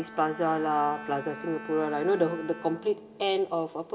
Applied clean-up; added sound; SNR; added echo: none; Bowed string instrument; 14 dB; reverberation time 2.2 s.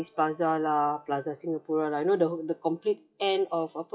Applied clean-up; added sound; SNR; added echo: classical method WPE with log-MMSE.